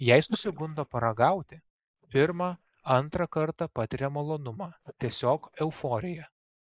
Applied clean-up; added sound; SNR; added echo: neural mask model Resemble Enhance denoiser.